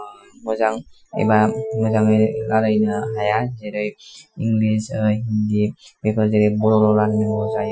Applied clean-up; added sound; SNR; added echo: classical method Wiener filter.